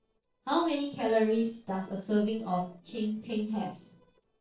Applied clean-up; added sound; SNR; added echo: neural separator model SepFormer DNS4.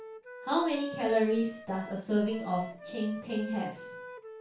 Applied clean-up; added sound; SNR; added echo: none; Wind instrument, woodwind instrument; 13 dB; reverberation time 0.3 s.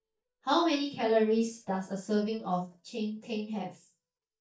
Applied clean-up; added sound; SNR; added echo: neural mask model DeepFilterNet 3.